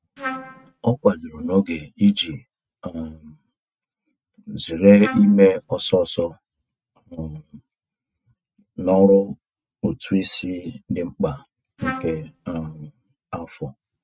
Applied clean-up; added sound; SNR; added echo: neural mask model RNNoise.